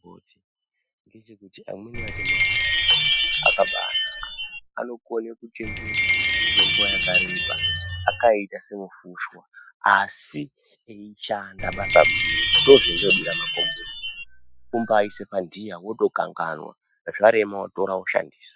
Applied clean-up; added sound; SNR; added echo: classical method Wiener filter.